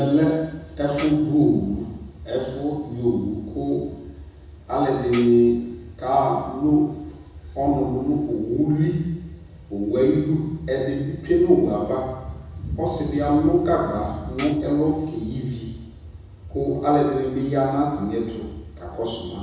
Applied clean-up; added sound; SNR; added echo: none; Tambourine; 19 dB; reverberation time 1.1 s.